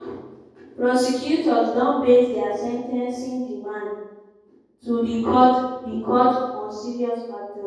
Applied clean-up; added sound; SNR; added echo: none; none; none; reverberation time 1.3 s.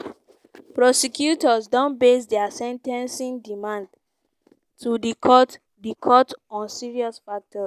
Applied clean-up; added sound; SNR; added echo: none; none; none; none.